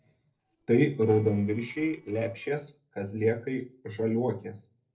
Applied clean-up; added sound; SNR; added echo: neural separator model SepFormer DNS4.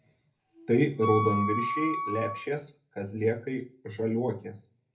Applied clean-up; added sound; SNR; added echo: none; Wind instrument, woodwind instrument; 3 dB; reverberation time 0.3 s.